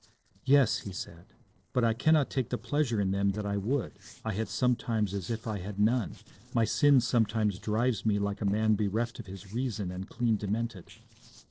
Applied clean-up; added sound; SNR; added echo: neural separator model SepFormer DNS4.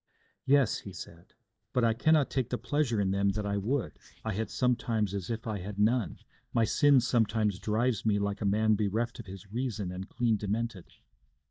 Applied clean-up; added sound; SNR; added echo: neural mask model DeepFilterNet 3.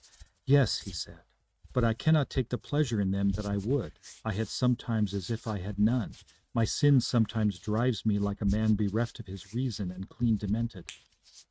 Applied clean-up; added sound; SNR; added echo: neural mask model RNNoise.